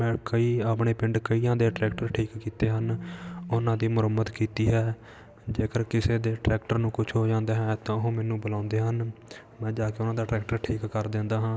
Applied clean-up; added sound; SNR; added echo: none; Telephone; 15 dB; none.